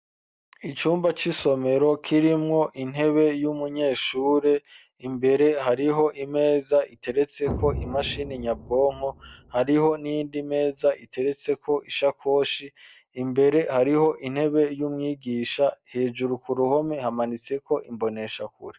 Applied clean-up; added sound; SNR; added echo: none; Explosion; 12 dB; none.